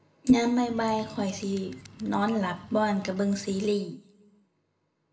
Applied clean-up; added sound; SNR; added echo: none; Bird; 20 dB; reverberation time 0.5 s.